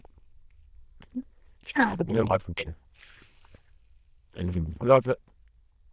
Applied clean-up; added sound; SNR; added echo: neural diffusion model UNIVERSE++.